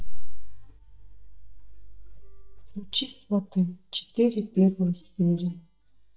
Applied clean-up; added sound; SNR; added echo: neural mask model DeepFilterNet 3.